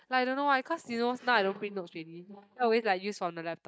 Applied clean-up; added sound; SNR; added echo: neural mask model DeepFilterNet 3.